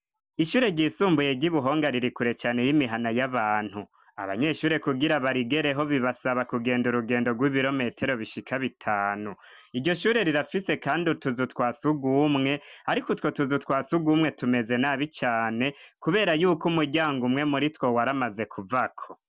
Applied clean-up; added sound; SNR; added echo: none; none; none; none.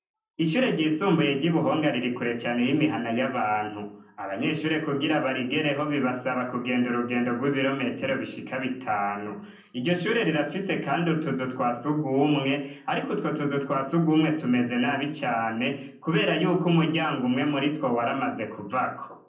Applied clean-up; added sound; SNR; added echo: none; none; none; reverberation time 0.6 s.